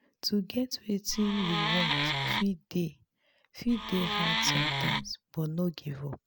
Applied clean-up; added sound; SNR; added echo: none; Wood; -2 dB; none.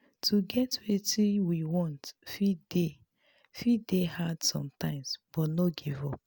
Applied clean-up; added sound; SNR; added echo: none; none; none; none.